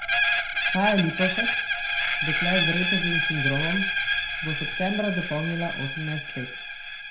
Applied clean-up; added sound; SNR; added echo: none; Screech; -2 dB; reverberation time 0.5 s.